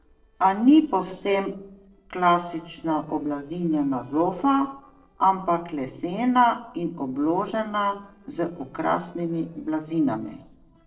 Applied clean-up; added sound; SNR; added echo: neural separator model SepFormer DNS4.